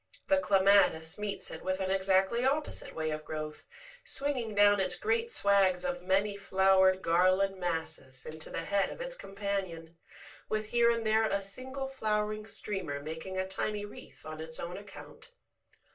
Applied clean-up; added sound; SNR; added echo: none; Tambourine; 18 dB; reverberation time 0.2 s.